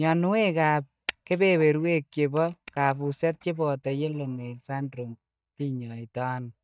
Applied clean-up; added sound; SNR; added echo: neural mask model DeepFilterNet 3.